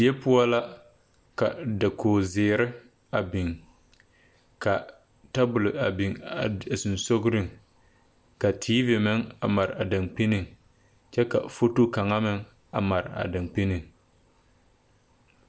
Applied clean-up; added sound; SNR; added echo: none; none; none; none.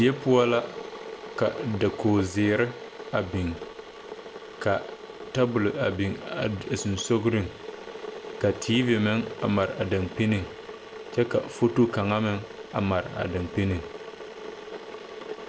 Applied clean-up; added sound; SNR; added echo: none; Boiling / Water; 12 dB; none.